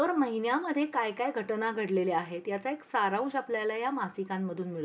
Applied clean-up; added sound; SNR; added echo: none; none; none; none.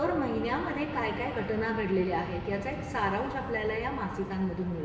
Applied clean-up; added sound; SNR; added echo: none; Fixed-wing aircraft, airplane; 9 dB; reverberation time 2.1 s.